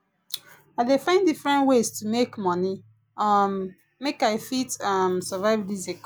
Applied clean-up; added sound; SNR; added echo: none; none; none; none.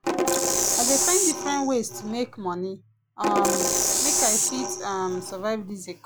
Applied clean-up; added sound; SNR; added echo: none; Percussion; -4 dB; none.